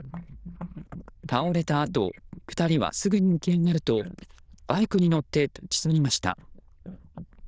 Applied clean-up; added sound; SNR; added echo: neural diffusion model UNIVERSE++.